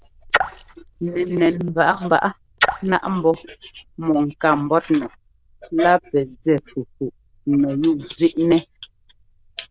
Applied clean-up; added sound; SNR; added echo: neural diffusion model UNIVERSE++.